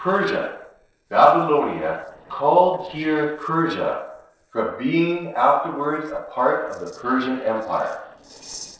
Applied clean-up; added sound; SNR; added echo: neural separator model SepFormer DNS4.